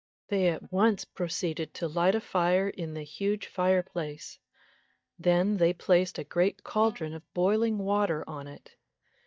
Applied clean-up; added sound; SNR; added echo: neural mask model DeepFilterNet 3.